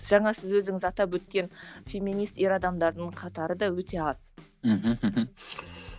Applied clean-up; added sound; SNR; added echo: none; none; none; none.